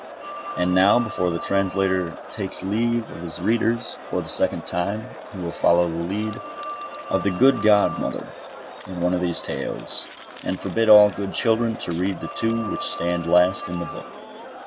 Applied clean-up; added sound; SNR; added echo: none; Crowd + Telephone; 12 dB; none.